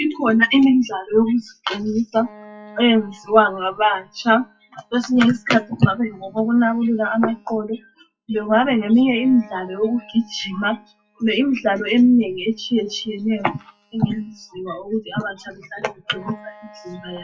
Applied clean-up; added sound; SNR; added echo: classical method WPE with log-MMSE.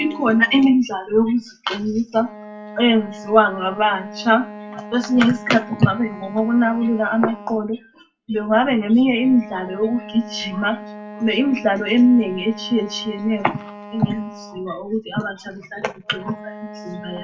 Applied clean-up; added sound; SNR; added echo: none; Wind instrument, woodwind instrument; 17 dB; reverberation time 0.2 s.